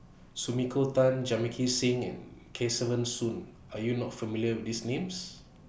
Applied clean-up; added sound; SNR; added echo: none; none; none; none.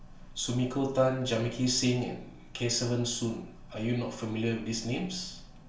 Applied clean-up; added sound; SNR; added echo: none; none; none; reverberation time 0.4 s.